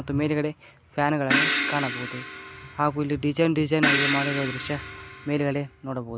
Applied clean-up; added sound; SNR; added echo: none; Crash cymbal; 2 dB; none.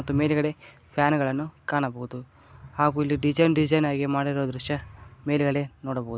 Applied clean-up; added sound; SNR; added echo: none; none; none; none.